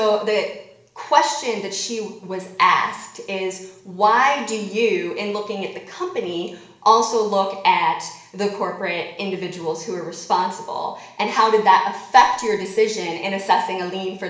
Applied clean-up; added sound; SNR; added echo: none; none; none; reverberation time 0.7 s.